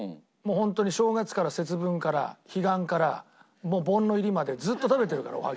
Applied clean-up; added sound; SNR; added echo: none; none; none; none.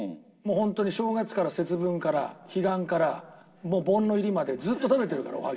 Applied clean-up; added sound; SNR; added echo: none; none; none; reverberation time 2.1 s.